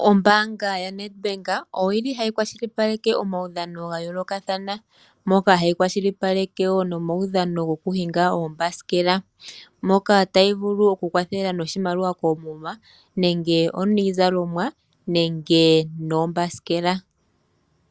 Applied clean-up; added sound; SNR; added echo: none; none; none; none.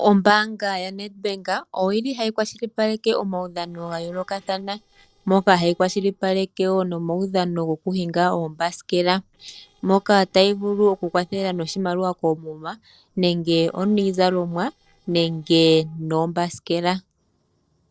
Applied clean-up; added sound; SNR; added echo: neural separator model SepFormer DNS4.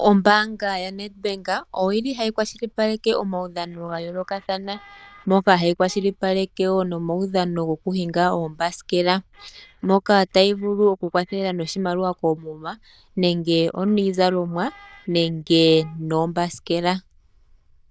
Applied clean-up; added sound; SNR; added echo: neural diffusion model UNIVERSE++.